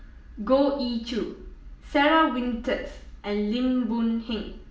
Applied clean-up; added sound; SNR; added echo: none; none; none; reverberation time 0.5 s.